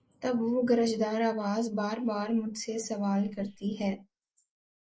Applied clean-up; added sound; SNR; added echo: neural mask model Resemble Enhance denoiser.